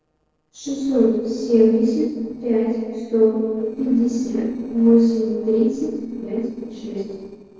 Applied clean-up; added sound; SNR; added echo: neural separator model SepFormer DNS4.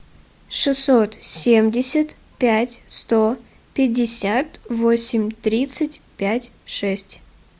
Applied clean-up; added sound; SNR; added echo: none; none; none; none.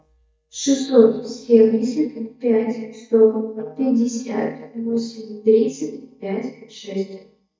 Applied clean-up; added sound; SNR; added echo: neural mask model DeepFilterNet 3.